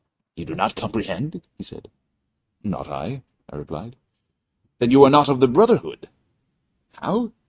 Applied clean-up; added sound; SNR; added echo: neural mask model RNNoise.